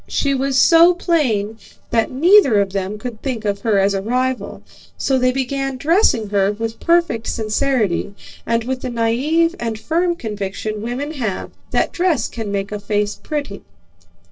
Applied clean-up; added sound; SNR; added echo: neural separator model SepFormer DNS4.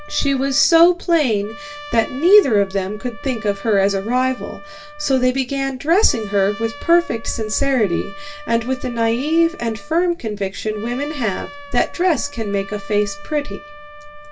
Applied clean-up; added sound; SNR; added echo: none; Trumpet; 19 dB; reverberation time 0.1 s.